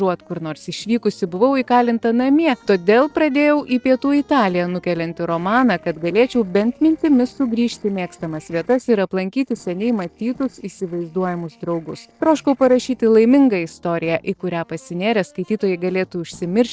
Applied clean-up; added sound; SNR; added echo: neural separator model SepFormer DNS4.